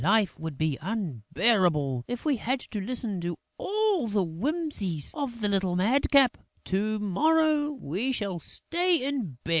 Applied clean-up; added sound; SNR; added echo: none; none; none; none.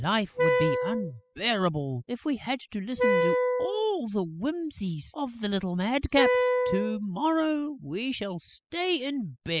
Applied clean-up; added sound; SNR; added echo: classical method spectral subtraction.